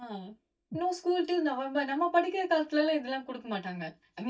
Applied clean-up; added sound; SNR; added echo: neural mask model DeepFilterNet 3.